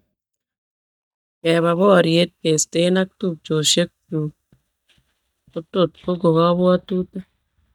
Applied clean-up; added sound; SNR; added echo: neural mask model DeepFilterNet 3.